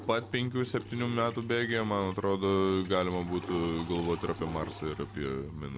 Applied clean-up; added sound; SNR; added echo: none; Toilet flush / Water; 15 dB; none.